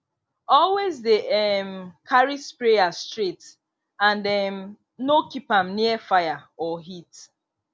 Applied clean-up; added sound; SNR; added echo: none; none; none; none.